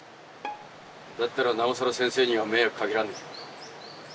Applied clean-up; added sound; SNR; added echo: none; Bowed string instrument; 17 dB; none.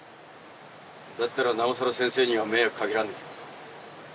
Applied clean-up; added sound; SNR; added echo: none; none; none; none.